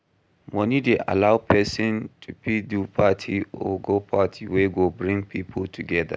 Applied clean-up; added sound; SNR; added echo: none; none; none; none.